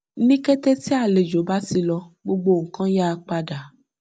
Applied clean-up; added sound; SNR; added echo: none; none; none; none.